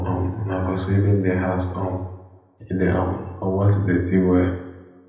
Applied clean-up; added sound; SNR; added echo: none; none; none; reverberation time 0.8 s.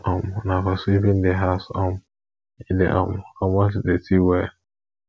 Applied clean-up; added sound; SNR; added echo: none; none; none; none.